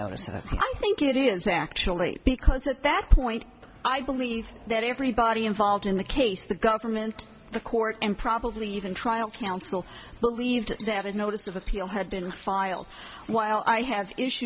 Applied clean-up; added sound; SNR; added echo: none; none; none; none.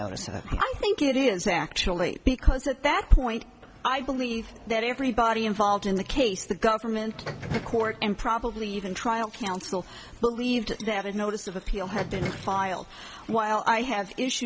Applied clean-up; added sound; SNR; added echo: none; Subway, metro, underground; 11 dB; none.